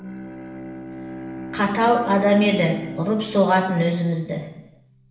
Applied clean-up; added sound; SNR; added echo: none; Bowed string instrument; 14 dB; reverberation time 0.8 s.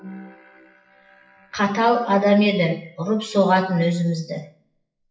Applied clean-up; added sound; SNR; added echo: classical method WPE with log-MMSE.